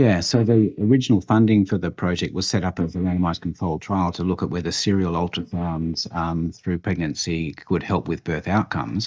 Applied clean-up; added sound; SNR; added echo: neural mask model DeepFilterNet 3.